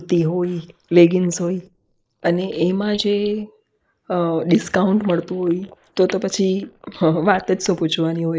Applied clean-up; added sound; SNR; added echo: neural mask model Resemble Enhance denoiser.